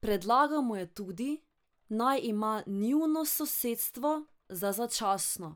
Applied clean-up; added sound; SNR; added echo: none; none; none; none.